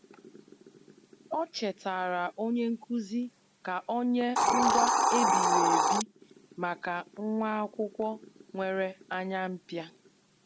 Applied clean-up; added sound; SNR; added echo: none; Hiss; -1 dB; none.